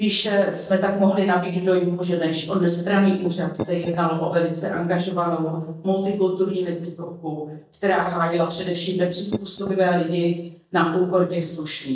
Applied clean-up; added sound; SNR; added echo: neural mask model DeepFilterNet 3.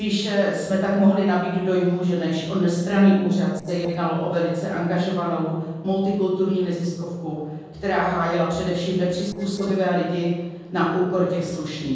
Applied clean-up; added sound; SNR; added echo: neural separator model SepFormer DNS4.